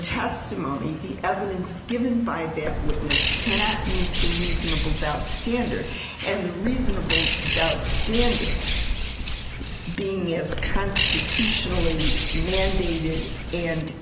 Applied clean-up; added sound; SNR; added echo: none; Bird; -5 dB; none.